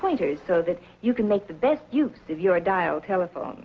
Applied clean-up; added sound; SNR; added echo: none; none; none; none.